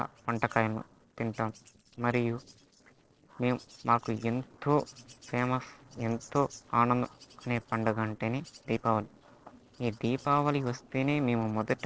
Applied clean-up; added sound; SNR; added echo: neural separator model SepFormer DNS4.